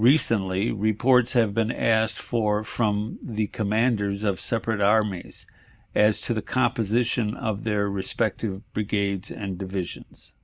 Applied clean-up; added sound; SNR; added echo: none; none; none; none.